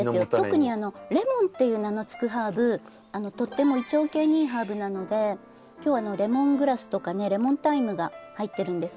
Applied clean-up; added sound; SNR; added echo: none; none; none; none.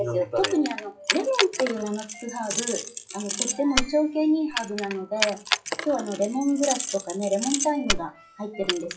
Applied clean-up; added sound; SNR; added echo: classical method WPE with log-MMSE.